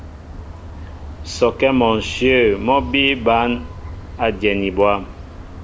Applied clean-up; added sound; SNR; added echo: none; Vehicle horn, car horn, honking; 13 dB; none.